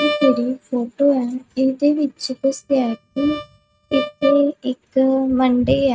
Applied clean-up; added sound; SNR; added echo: neural mask model RNNoise.